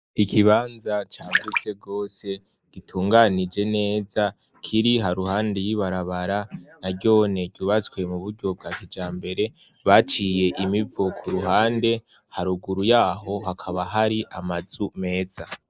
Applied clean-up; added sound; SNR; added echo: neural mask model Resemble Enhance denoiser.